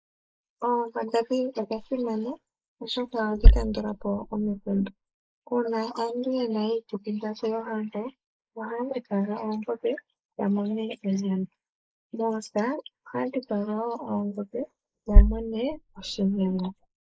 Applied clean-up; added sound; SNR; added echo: neural mask model Resemble Enhance denoiser.